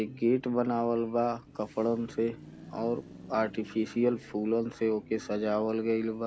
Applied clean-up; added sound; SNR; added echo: none; Car passing by / Traffic noise, roadway noise / Engine; 20 dB; none.